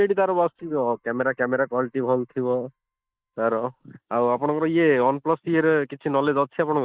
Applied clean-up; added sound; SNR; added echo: neural mask model DeepFilterNet 3.